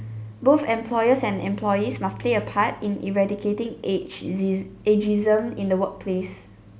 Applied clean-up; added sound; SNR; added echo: none; none; none; none.